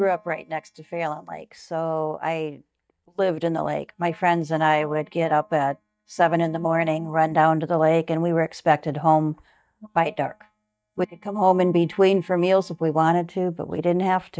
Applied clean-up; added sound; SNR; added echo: neural mask model DeepFilterNet 3.